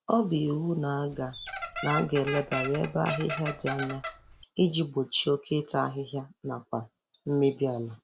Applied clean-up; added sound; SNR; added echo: none; Squeak; 3 dB; none.